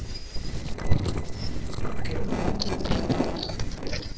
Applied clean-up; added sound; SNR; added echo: neural separator model SepFormer DNS4.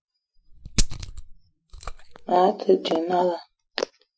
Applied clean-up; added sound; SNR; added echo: classical method Wiener filter.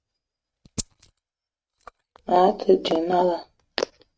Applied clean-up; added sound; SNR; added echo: neural mask model RNNoise.